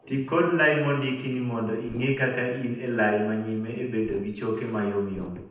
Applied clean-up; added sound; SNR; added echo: neural separator model SepFormer DNS4.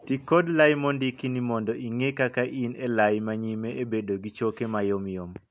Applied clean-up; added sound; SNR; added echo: none; none; none; none.